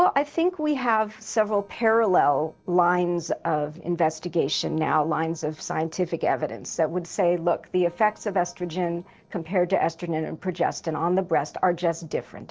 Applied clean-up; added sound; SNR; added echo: neural separator model SepFormer DNS4.